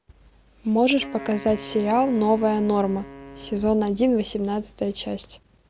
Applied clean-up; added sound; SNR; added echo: none; Wind instrument, woodwind instrument; 17 dB; none.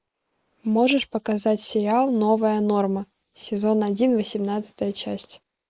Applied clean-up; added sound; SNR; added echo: neural mask model Resemble Enhance denoiser.